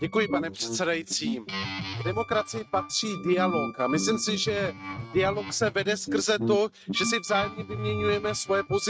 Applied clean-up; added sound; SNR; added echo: neural mask model RNNoise.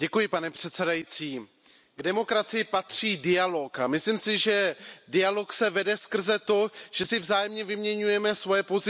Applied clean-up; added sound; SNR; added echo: none; none; none; none.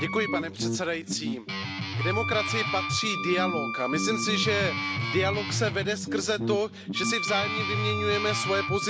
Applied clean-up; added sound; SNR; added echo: none; Wind instrument, woodwind instrument + Guitar; 1 dB; none.